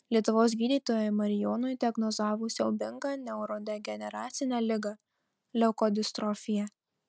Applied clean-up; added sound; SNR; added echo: none; none; none; none.